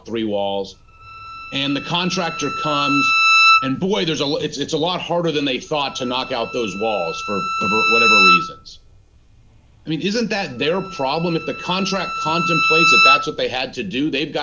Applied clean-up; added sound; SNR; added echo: none; Bowed string instrument; -2 dB; none.